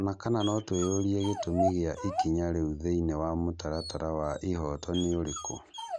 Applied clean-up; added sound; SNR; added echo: none; Dog; 8 dB; none.